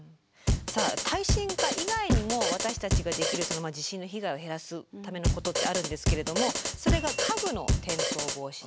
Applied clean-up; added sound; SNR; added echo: none; Drum kit; -4 dB; none.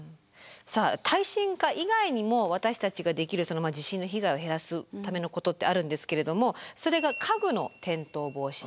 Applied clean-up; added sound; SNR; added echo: none; none; none; none.